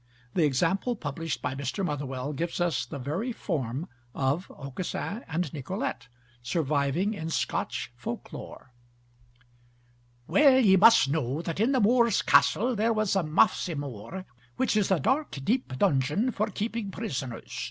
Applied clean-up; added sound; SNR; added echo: none; none; none; none.